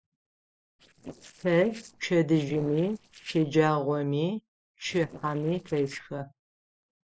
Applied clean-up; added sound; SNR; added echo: neural separator model SepFormer DNS4.